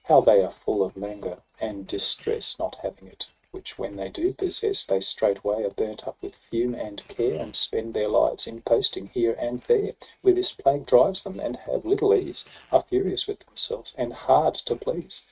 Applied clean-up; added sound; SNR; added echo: neural mask model RNNoise.